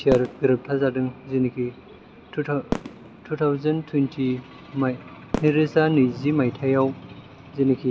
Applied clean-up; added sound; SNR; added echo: none; Fireworks; 14 dB; none.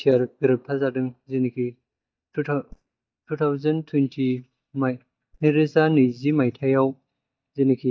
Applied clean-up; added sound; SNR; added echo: neural mask model DeepFilterNet 3.